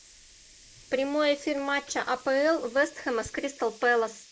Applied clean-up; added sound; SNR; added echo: neural mask model Resemble Enhance denoiser.